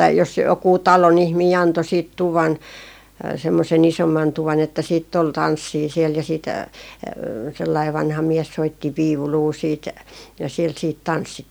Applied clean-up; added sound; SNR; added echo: none; none; none; none.